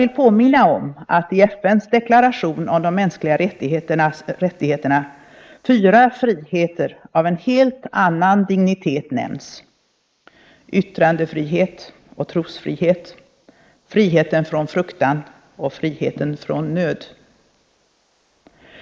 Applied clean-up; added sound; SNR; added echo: neural mask model Resemble Enhance denoiser.